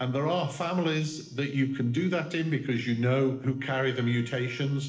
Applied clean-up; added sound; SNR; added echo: neural separator model SepFormer DNS4.